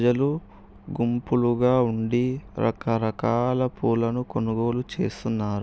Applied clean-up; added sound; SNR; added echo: none; none; none; none.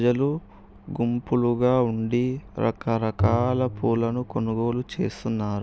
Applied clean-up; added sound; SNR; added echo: none; Bowed string instrument; 7 dB; none.